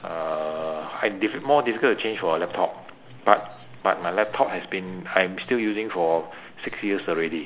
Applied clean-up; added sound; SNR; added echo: none; none; none; none.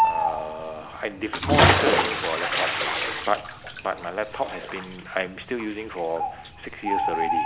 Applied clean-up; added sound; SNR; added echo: none; Bird + Bathtub (filling or washing) / Splash, splatter; -5 dB; none.